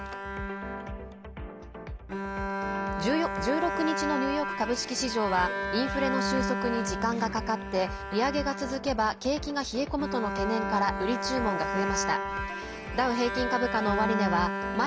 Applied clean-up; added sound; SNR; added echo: none; Bowed string instrument; 3 dB; none.